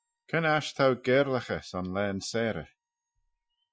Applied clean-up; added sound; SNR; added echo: classical method Wiener filter.